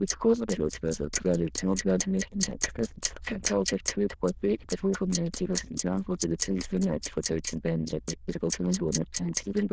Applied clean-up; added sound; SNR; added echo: neural diffusion model UNIVERSE++.